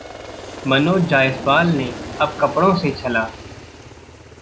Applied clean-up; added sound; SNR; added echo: none; Aircraft; 13 dB; none.